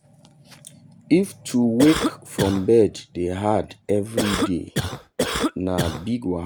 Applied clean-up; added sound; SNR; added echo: none; Cough; 3 dB; none.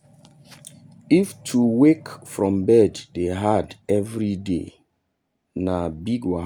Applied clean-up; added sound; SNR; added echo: none; none; none; none.